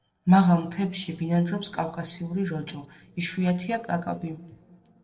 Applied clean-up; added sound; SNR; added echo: neural separator model SepFormer DNS4.